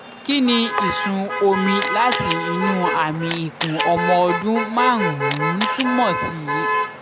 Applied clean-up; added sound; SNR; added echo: none; Motor vehicle (road) + Camera; 2 dB; none.